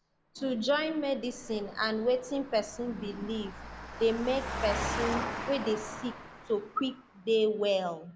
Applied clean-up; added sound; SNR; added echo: none; Engine; 9 dB; none.